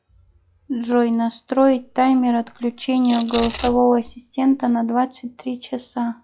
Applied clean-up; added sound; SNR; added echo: classical method log-MMSE.